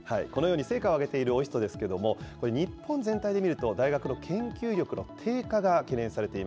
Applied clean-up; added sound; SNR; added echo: none; none; none; none.